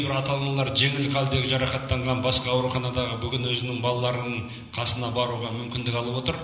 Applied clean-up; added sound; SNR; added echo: none; none; none; none.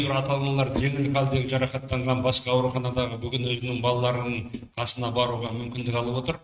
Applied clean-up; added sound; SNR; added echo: neural mask model RNNoise.